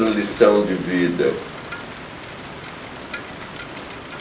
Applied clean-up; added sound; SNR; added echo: none; Rain; 11 dB; reverberation time 0.2 s.